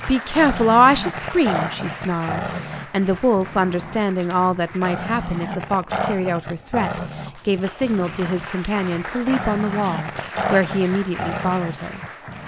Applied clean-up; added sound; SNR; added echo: none; Growling + Applause; 8 dB; none.